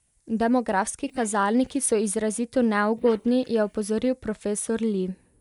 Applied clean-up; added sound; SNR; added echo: neural mask model Resemble Enhance denoiser.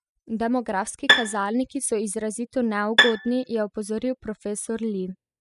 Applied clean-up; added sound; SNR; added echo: classical method spectral subtraction.